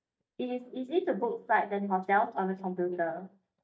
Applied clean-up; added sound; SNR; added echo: neural mask model DeepFilterNet 3.